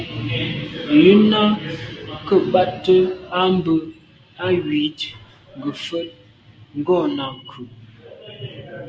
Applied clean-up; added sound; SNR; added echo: none; none; none; none.